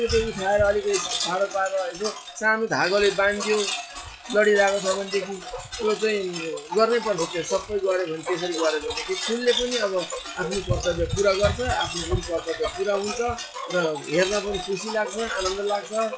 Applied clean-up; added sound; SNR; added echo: classical method log-MMSE.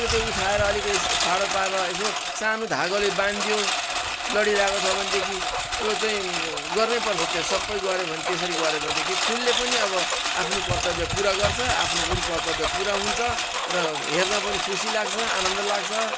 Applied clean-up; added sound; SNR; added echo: none; Engine; -1 dB; none.